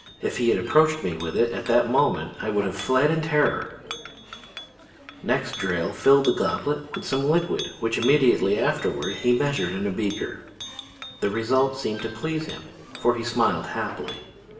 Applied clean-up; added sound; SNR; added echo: none; Chink, clink; 16 dB; reverberation time 1.0 s.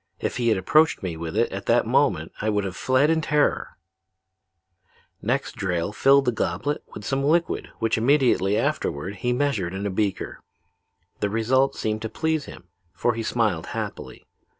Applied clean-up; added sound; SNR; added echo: none; none; none; none.